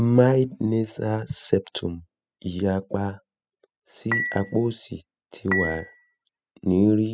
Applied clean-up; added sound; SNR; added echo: classical method spectral subtraction.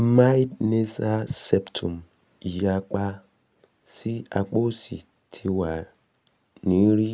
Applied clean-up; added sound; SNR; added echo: none; none; none; none.